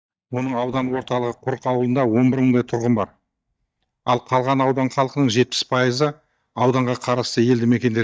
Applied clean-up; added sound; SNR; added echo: neural mask model DeepFilterNet 3.